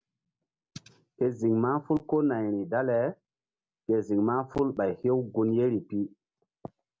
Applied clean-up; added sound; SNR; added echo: none; none; none; none.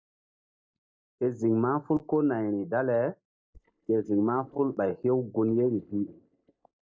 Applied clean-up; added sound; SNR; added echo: neural mask model DeepFilterNet 3.